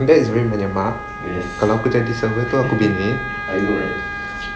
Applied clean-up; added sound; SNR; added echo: none; Wind instrument, woodwind instrument; 10 dB; none.